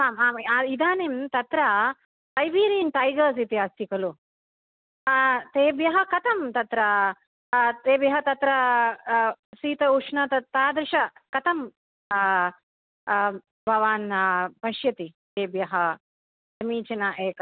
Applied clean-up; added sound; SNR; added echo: none; none; none; none.